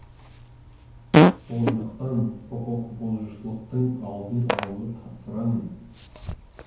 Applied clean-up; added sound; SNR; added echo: none; Fart; -3 dB; reverberation time 0.9 s.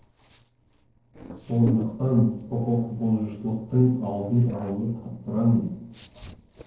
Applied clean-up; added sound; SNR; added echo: neural separator model SepFormer DNS4.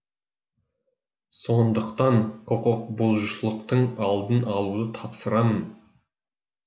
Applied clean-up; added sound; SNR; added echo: none; none; none; none.